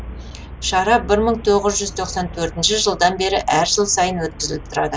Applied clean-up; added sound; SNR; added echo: none; Traffic noise, roadway noise; 14 dB; none.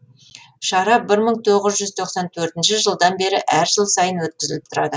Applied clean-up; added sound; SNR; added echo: none; none; none; none.